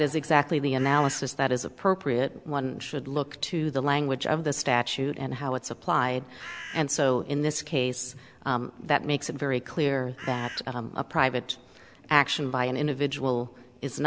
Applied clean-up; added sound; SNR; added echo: none; Bird; 12 dB; none.